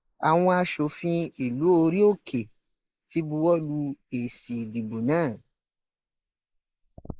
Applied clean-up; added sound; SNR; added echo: neural mask model Resemble Enhance denoiser.